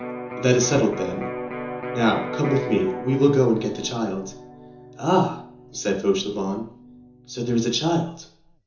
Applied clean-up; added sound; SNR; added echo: none; Electric guitar; 11 dB; reverberation time 0.6 s.